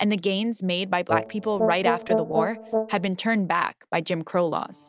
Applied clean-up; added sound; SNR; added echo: none; Brass instrument; 1 dB; none.